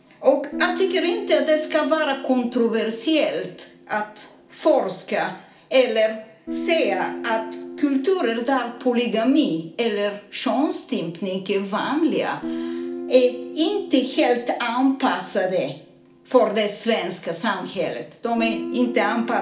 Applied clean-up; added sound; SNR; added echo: none; Guitar; 13 dB; reverberation time 0.4 s.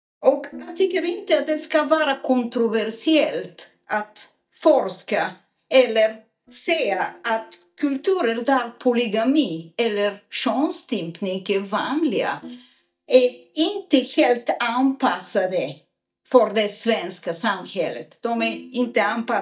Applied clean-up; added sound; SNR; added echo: neural mask model DeepFilterNet 3.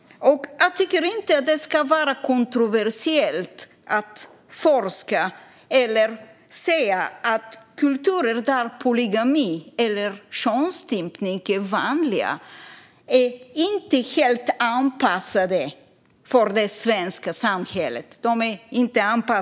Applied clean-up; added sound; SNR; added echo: none; none; none; none.